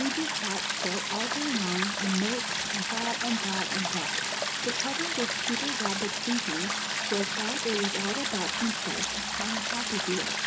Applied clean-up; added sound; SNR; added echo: none; Stream; -3 dB; reverberation time 0.3 s.